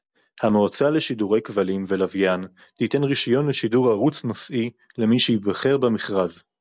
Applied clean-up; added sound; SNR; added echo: none; none; none; none.